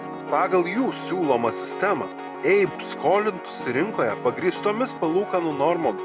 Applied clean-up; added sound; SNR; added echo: none; Piano; 9 dB; none.